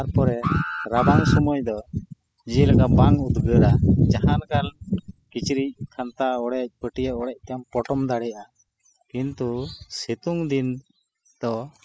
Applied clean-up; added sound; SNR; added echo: classical method spectral subtraction.